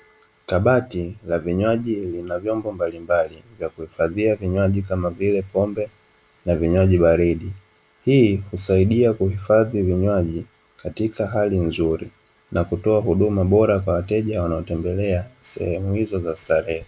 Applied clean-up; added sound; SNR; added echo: none; none; none; none.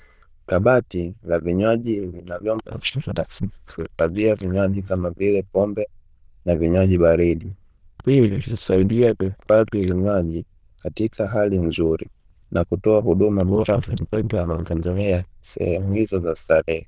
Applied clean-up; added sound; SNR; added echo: neural diffusion model UNIVERSE++.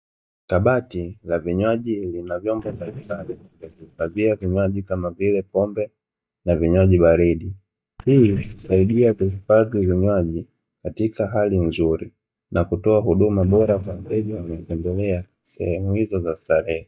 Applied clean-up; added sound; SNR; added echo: neural mask model DeepFilterNet 3.